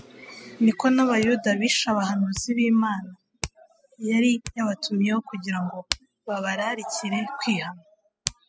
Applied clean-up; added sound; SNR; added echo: classical method spectral subtraction.